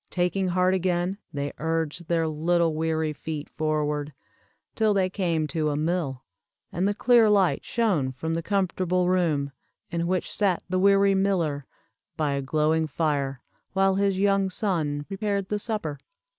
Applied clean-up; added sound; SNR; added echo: none; none; none; none.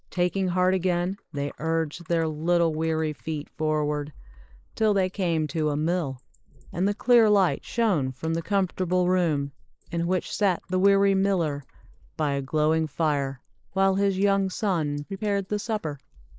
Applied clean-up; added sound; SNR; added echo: neural mask model Resemble Enhance denoiser.